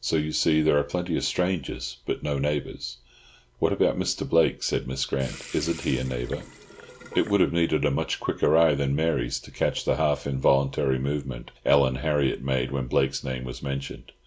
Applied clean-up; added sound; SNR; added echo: none; Sink (filling or washing) / Water tap, faucet; 16 dB; none.